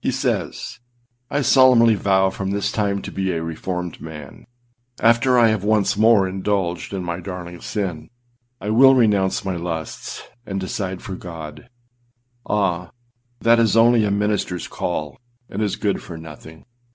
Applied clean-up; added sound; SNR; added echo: none; none; none; none.